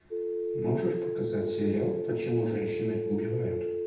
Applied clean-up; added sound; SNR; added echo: none; Telephone; -1 dB; reverberation time 0.8 s.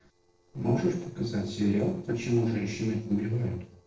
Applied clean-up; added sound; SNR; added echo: neural separator model SepFormer DNS4.